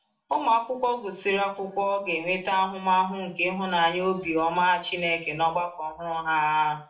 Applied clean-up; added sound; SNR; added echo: none; none; none; reverberation time 0.4 s.